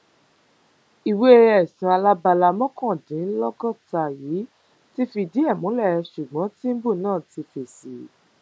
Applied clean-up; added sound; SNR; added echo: none; none; none; none.